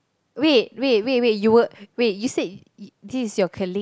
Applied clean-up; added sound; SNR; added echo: none; none; none; none.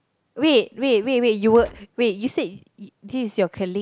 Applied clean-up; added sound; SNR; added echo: none; Gunshot, gunfire; 17 dB; none.